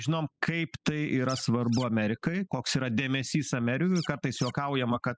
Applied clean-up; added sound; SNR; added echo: classical method spectral subtraction.